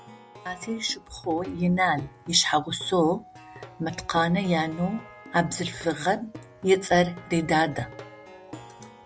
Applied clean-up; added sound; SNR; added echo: none; Plucked string instrument + Wind instrument, woodwind instrument; 19 dB; none.